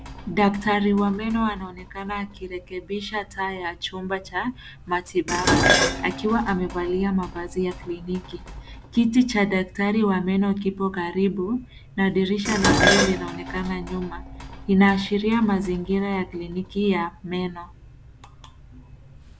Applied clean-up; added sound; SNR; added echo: none; Dishes, pots, and pans; 5 dB; none.